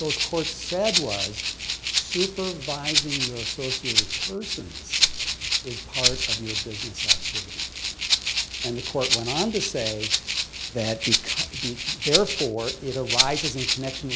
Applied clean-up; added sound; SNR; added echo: none; Rattle (instrument); -4 dB; none.